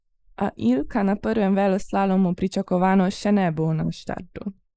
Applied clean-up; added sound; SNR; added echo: neural mask model Resemble Enhance denoiser.